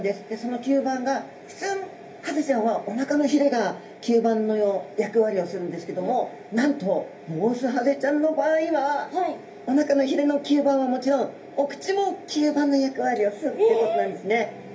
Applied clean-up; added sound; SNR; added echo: none; none; none; reverberation time 0.3 s.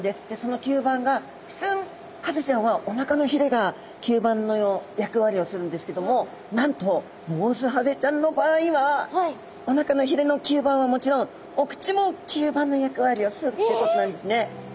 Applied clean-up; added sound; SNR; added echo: none; none; none; none.